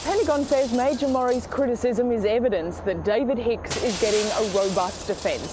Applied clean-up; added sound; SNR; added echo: none; Shatter; 14 dB; none.